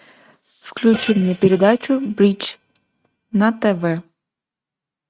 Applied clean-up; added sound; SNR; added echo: neural mask model RNNoise.